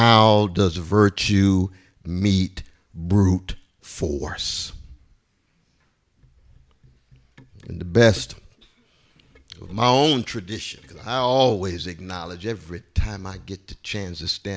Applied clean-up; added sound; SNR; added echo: none; none; none; none.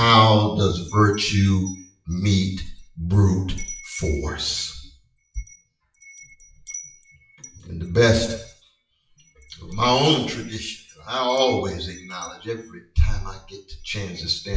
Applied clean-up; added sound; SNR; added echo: classical method WPE with log-MMSE.